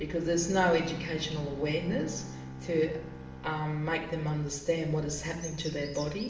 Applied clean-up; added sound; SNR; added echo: none; Bowed string instrument; 15 dB; reverberation time 0.9 s.